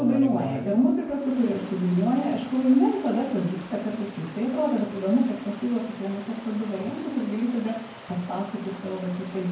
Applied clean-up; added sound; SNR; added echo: none; Stream; 16 dB; reverberation time 0.9 s.